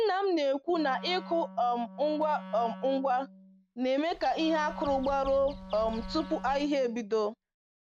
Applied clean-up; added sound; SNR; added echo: none; Bird vocalization, bird call, bird song + Wind instrument, woodwind instrument; 15 dB; none.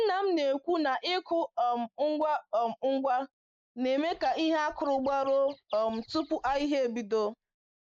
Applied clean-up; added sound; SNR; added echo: neural mask model Resemble Enhance denoiser.